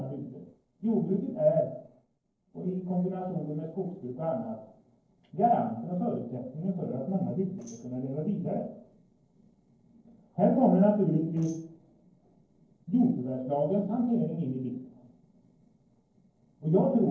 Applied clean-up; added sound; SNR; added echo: neural separator model SepFormer DNS4.